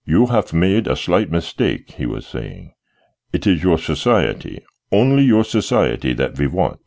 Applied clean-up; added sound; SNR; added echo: none; none; none; none.